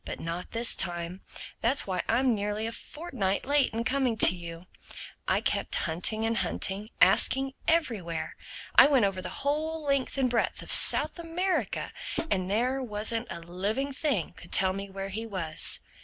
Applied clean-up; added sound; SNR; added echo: none; Hi-hat; 6 dB; none.